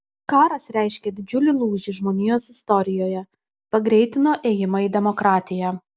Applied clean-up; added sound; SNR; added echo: none; none; none; none.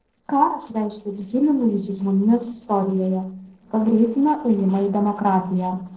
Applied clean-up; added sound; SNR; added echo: neural separator model SepFormer DNS4.